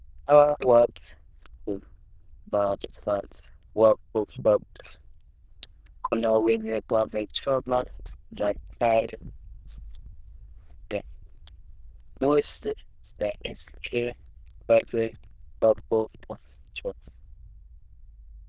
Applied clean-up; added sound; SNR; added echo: neural diffusion model UNIVERSE++.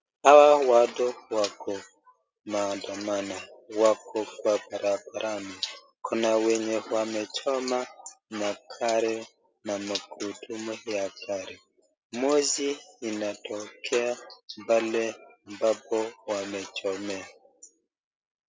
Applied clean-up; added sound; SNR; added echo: none; none; none; none.